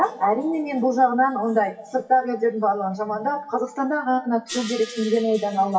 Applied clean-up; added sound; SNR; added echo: classical method WPE with log-MMSE.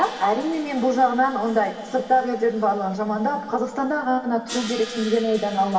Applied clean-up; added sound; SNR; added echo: none; Crash cymbal; 18 dB; reverberation time 2.2 s.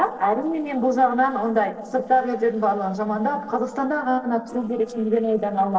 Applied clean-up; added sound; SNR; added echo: neural separator model SepFormer DNS4.